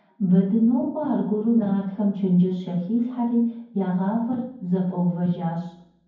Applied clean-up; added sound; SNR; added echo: none; none; none; reverberation time 0.9 s.